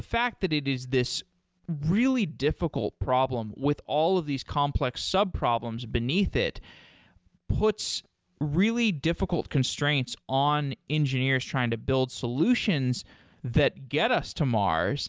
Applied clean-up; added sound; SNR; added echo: none; none; none; none.